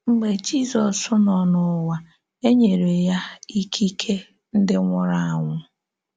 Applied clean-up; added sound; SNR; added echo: none; none; none; none.